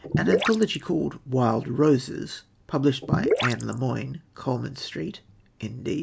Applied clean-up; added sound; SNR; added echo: none; Gurgling / Liquid; 0 dB; none.